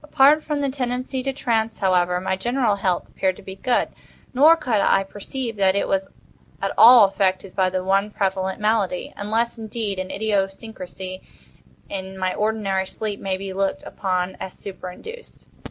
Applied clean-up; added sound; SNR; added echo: none; none; none; none.